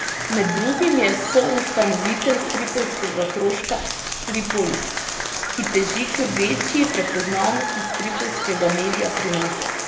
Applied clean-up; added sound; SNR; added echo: none; Applause / Crowd; 3 dB; reverberation time 0.8 s.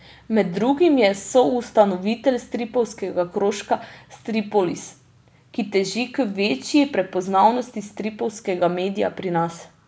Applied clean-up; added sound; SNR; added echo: none; none; none; none.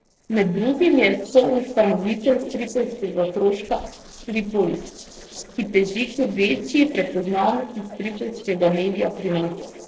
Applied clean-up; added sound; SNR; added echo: neural separator model SepFormer DNS4.